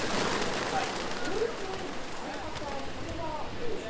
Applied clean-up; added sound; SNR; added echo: none; Bird; 1 dB; reverberation time 0.3 s.